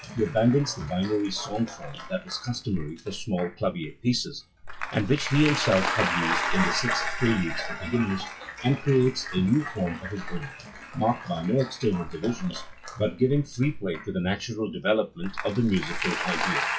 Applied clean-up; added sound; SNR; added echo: classical method WPE with log-MMSE.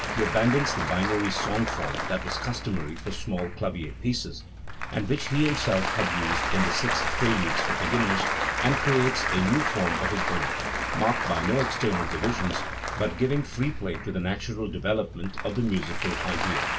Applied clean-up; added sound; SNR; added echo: none; Applause; 1 dB; reverberation time 0.2 s.